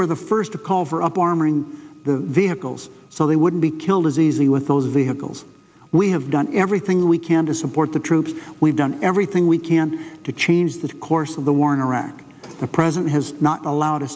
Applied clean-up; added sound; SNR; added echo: none; none; none; none.